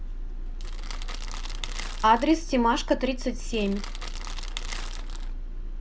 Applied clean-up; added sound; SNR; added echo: none; Crackle; 15 dB; none.